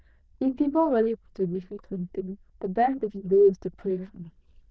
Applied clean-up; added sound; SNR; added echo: neural diffusion model UNIVERSE++.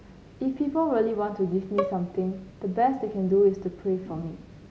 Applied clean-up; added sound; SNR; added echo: none; Bowed string instrument; 9 dB; none.